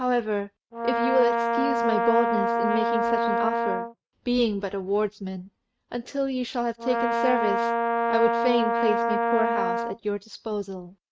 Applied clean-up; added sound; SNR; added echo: neural mask model RNNoise.